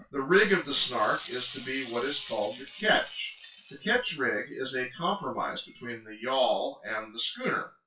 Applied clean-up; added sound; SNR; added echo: classical method WPE with log-MMSE.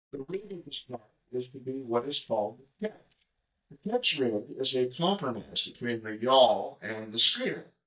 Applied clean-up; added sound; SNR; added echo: neural mask model DeepFilterNet 3.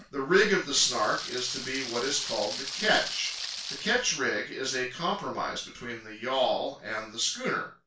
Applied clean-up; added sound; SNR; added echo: none; Rain; 8 dB; reverberation time 0.3 s.